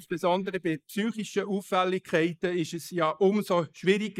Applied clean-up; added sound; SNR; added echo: neural mask model Resemble Enhance denoiser.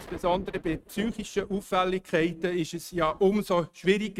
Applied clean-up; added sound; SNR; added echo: neural mask model RNNoise.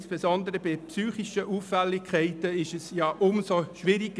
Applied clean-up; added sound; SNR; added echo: none; none; none; none.